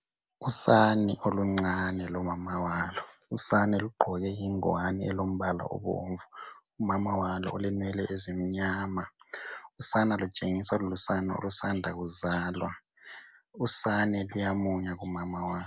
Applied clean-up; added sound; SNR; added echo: none; none; none; none.